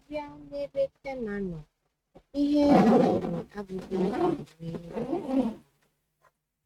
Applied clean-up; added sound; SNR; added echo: neural mask model RNNoise.